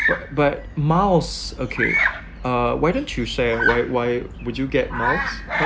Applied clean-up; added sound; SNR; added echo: none; Bird vocalization, bird call, bird song; 5 dB; none.